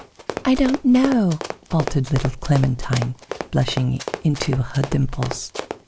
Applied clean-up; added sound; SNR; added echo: none; Run; 11 dB; none.